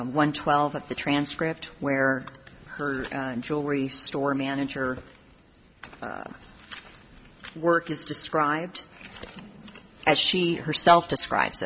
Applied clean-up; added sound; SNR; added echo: none; none; none; none.